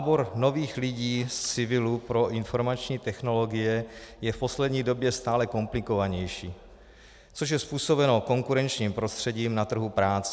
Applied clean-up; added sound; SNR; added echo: none; none; none; none.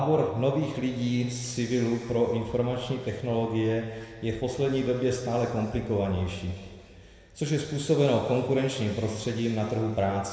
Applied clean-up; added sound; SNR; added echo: none; none; none; reverberation time 2.0 s.